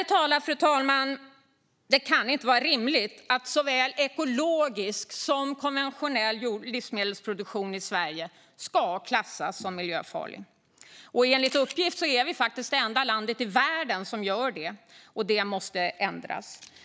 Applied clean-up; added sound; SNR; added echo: none; Camera; 12 dB; none.